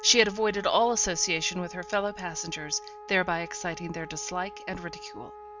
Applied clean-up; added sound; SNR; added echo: none; Wind instrument, woodwind instrument; 16 dB; none.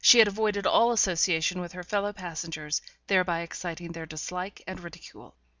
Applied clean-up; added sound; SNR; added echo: none; none; none; none.